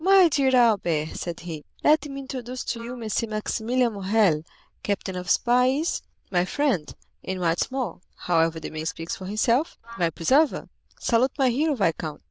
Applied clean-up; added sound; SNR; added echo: neural diffusion model UNIVERSE++.